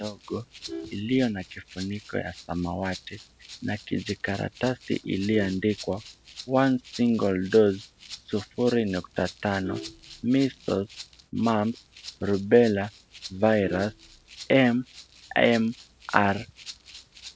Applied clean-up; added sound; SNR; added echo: none; Vehicle horn, car horn, honking + Rattle (instrument); 17 dB; none.